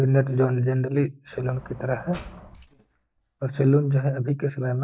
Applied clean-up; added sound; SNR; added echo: neural mask model DeepFilterNet 3.